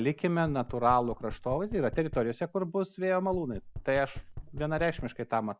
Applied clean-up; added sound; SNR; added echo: none; Knock; 13 dB; none.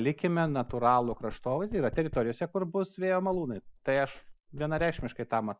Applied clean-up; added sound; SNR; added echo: neural mask model Resemble Enhance denoiser.